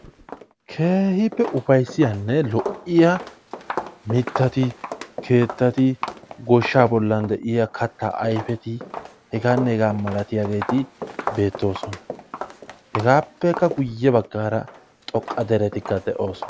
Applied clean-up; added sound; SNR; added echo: none; Walk, footsteps; 12 dB; none.